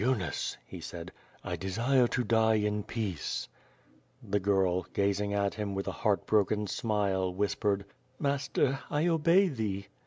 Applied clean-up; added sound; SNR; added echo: none; none; none; none.